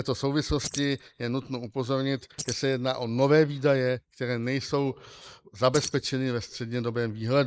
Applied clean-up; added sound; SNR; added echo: neural mask model Resemble Enhance denoiser.